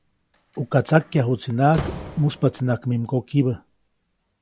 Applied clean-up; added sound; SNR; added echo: none; Slam; 15 dB; none.